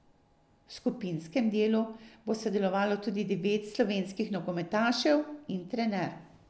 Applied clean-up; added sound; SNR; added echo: none; none; none; none.